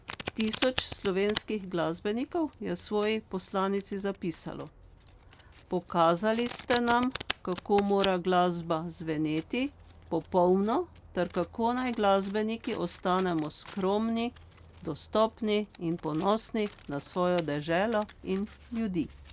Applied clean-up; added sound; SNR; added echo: none; Domestic sounds, home sounds; 12 dB; none.